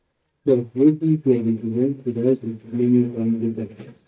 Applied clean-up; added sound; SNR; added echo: neural mask model DeepFilterNet 3.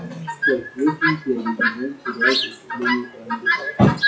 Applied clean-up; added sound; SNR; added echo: classical method WPE with log-MMSE.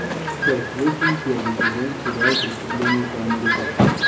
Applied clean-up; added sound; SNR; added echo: none; Chirp, tweet; -3 dB; reverberation time 0.4 s.